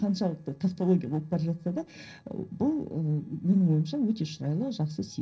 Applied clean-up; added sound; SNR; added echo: neural separator model SepFormer DNS4.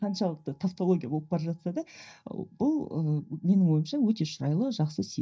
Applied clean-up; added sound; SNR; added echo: neural mask model DeepFilterNet 3.